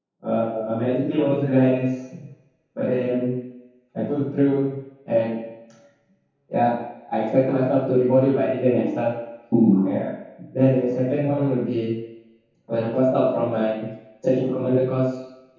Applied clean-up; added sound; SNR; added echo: none; none; none; reverberation time 0.8 s.